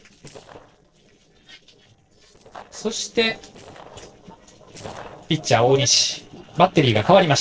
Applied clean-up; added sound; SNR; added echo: neural separator model SepFormer DNS4.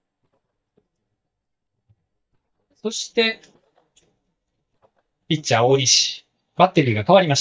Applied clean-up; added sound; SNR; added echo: neural mask model DeepFilterNet 3.